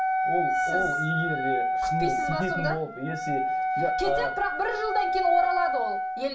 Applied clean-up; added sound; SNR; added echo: none; Wind instrument, woodwind instrument; -2 dB; reverberation time 0.3 s.